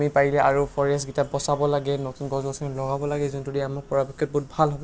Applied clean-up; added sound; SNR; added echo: none; none; none; none.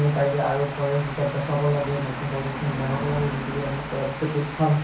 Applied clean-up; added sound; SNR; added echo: none; Water; 8 dB; reverberation time 0.6 s.